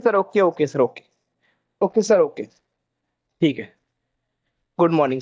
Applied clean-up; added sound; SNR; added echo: neural mask model DeepFilterNet 3.